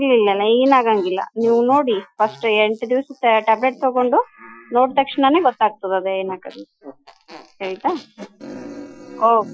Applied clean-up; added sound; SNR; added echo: classical method Wiener filter.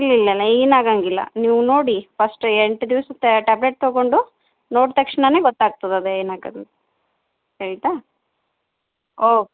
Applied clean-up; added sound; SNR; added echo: none; none; none; none.